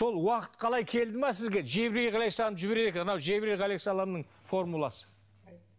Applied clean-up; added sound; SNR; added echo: none; none; none; none.